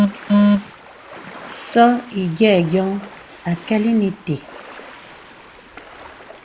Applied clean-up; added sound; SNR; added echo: none; Ocean; 19 dB; none.